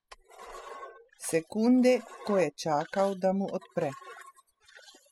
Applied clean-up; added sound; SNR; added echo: classical method spectral subtraction.